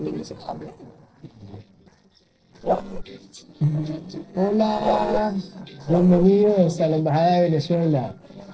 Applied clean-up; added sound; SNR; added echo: neural separator model SepFormer DNS4.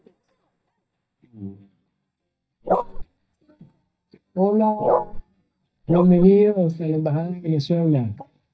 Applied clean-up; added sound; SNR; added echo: neural mask model DeepFilterNet 3.